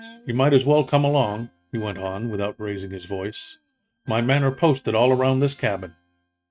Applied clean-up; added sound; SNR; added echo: neural mask model RNNoise.